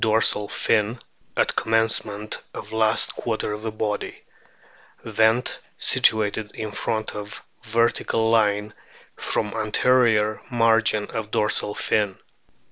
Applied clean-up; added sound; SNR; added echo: none; none; none; none.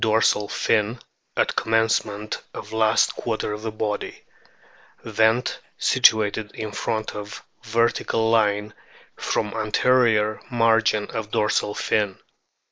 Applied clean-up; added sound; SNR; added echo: neural mask model Resemble Enhance denoiser.